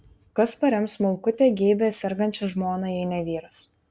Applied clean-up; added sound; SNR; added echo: none; none; none; none.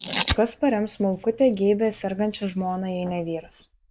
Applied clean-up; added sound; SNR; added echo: neural mask model Resemble Enhance denoiser.